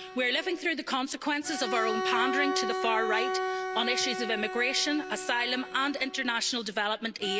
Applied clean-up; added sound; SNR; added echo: none; Bowed string instrument; 4 dB; none.